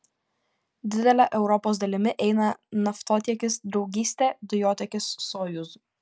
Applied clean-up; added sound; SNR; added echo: none; none; none; none.